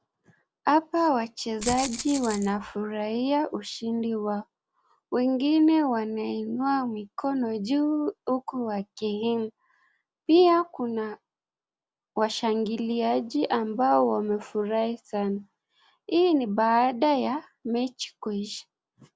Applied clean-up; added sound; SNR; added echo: none; Rattle (instrument); 9 dB; none.